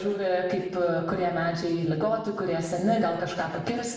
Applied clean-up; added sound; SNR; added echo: none; none; none; reverberation time 0.9 s.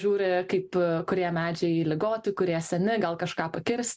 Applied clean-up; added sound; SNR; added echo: none; none; none; none.